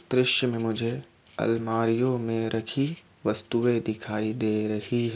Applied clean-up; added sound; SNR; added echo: none; none; none; none.